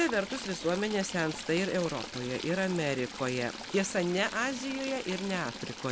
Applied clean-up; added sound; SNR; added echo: none; Stream / Trickle, dribble; 10 dB; none.